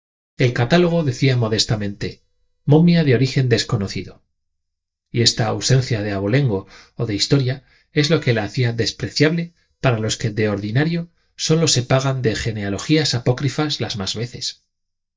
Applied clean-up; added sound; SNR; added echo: neural mask model DeepFilterNet 3.